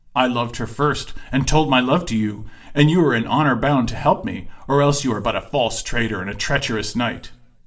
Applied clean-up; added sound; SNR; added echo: none; none; none; reverberation time 0.4 s.